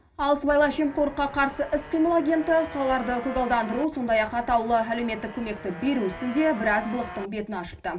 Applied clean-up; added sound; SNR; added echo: none; Motorcycle; 15 dB; reverberation time 0.2 s.